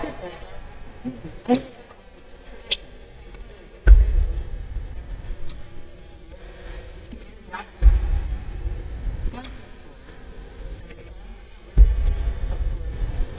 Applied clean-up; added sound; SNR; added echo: neural mask model DeepFilterNet 3.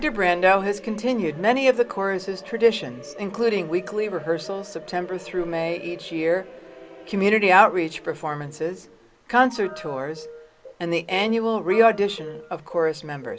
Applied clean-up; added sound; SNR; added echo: none; none; none; none.